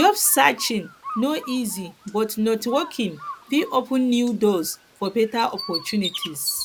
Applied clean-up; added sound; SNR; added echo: none; Bird; 13 dB; none.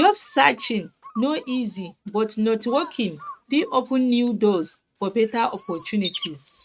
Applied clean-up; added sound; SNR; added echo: neural mask model RNNoise.